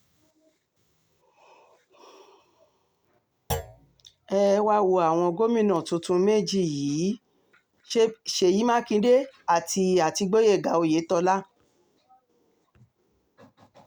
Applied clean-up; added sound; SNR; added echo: none; Thump, thud; 12 dB; none.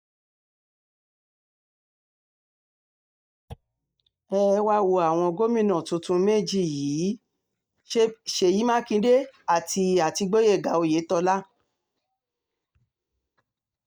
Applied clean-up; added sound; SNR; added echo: neural mask model DeepFilterNet 3.